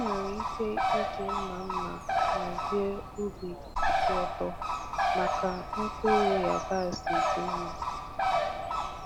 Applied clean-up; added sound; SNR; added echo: none; Bird; -4 dB; none.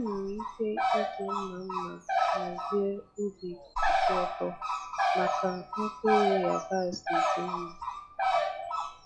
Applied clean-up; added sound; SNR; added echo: classical method log-MMSE.